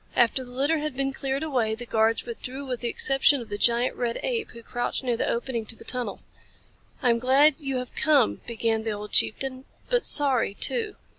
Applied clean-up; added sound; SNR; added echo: none; none; none; none.